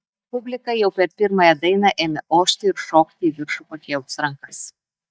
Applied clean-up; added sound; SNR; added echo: neural mask model DeepFilterNet 3.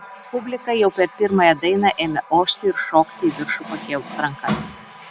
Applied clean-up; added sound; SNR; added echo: none; Water tap, faucet; 14 dB; none.